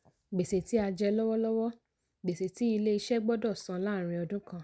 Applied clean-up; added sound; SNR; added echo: none; none; none; none.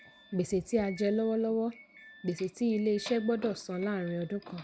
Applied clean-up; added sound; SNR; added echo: none; Doorbell; 19 dB; none.